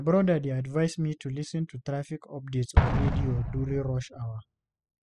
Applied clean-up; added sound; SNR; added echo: classical method spectral subtraction.